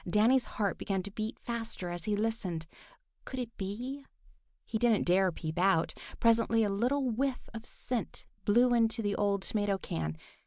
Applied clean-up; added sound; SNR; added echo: none; none; none; none.